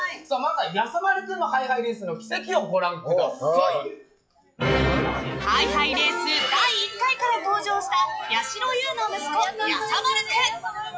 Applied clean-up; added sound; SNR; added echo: classical method log-MMSE.